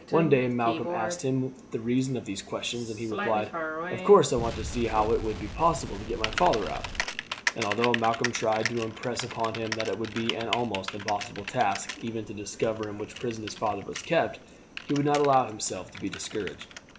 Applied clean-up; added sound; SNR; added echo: none; Explosion + Typing; 8 dB; none.